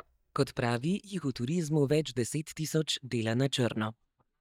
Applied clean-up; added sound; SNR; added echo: neural mask model DeepFilterNet 3.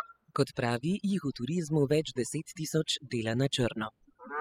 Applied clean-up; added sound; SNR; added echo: classical method spectral subtraction.